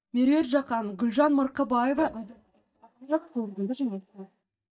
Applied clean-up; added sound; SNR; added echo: neural mask model DeepFilterNet 3.